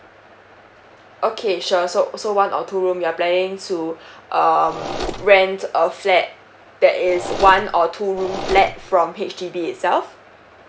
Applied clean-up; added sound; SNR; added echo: none; Mechanisms; 9 dB; none.